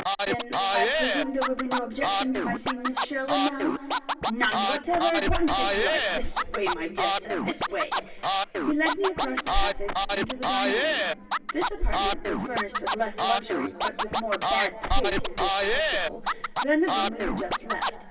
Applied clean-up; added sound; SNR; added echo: none; Scratching (performance technique); -1 dB; reverberation time 2.4 s.